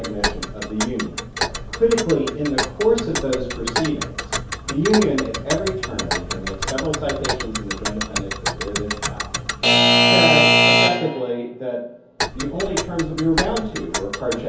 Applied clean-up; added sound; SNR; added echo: none; Alarm / Clock; -2 dB; reverberation time 0.6 s.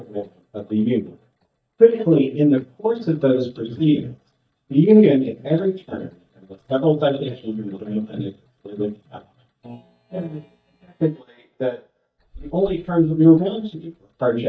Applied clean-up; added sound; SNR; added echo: neural mask model DeepFilterNet 3.